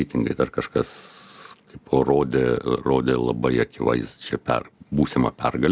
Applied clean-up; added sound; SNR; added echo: none; none; none; none.